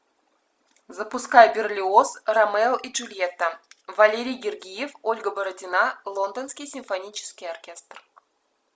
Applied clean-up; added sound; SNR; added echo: none; none; none; none.